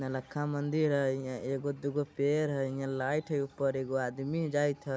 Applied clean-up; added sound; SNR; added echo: none; none; none; none.